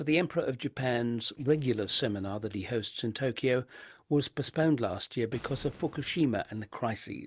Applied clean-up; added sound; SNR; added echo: neural separator model SepFormer DNS4.